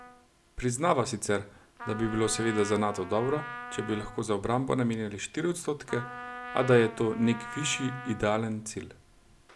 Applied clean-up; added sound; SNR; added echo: none; Trumpet; 14 dB; none.